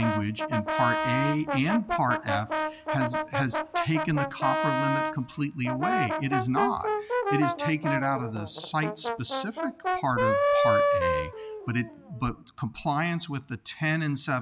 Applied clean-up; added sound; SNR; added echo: none; Brass instrument; 0 dB; none.